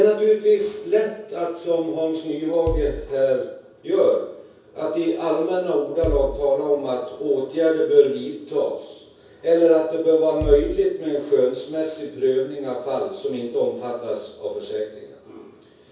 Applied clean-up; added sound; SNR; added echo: none; Bass drum; 12 dB; reverberation time 0.6 s.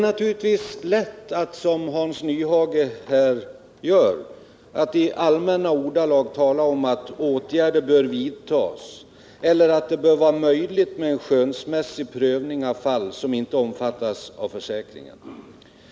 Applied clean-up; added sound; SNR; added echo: none; none; none; none.